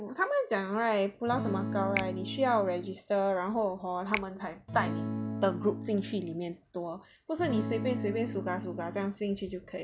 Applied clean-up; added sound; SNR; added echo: none; Acoustic guitar / Strum + Finger snapping; 5 dB; none.